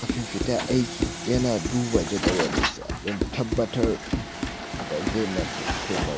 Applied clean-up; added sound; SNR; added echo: none; Truck + Run; 1 dB; none.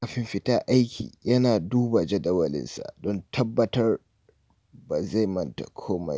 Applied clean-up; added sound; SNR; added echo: none; none; none; none.